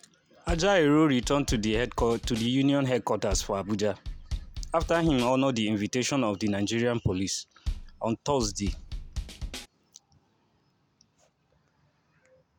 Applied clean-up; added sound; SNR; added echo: none; Bass drum / Snare drum / Drum kit; 8 dB; none.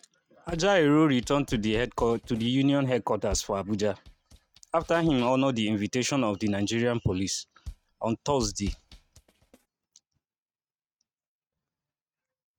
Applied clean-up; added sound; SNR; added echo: neural mask model RNNoise.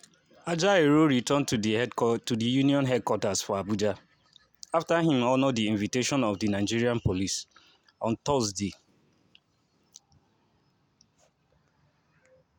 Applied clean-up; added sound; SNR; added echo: none; none; none; none.